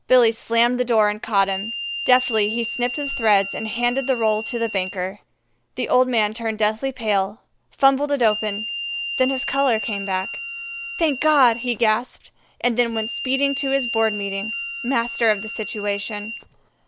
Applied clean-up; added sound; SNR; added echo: none; Harmonica; 6 dB; none.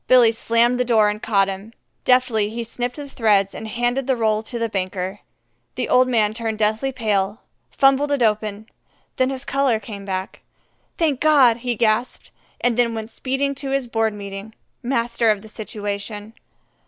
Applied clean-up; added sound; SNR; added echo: none; none; none; none.